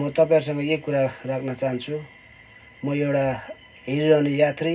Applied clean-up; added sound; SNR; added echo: none; none; none; reverberation time 0.4 s.